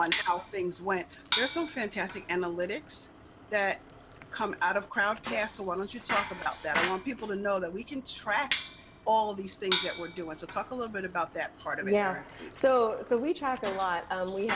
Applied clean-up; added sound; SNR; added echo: none; Bicycle; 7 dB; none.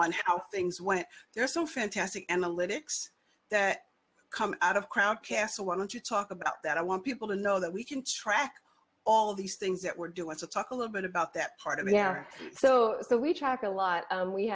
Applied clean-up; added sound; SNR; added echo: none; none; none; none.